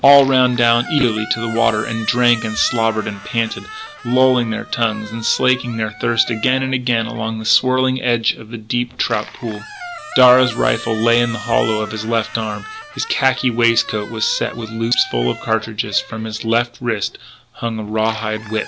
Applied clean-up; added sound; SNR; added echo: none; Squeak; 16 dB; none.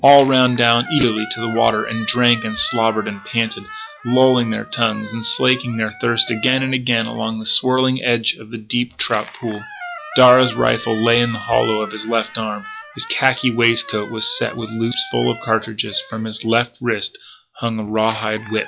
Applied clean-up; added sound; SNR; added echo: classical method log-MMSE.